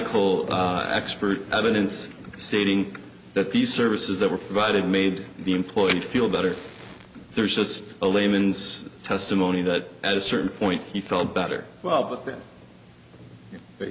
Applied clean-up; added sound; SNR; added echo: none; Fire; 15 dB; none.